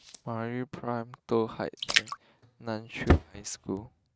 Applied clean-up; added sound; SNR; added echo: neural mask model RNNoise.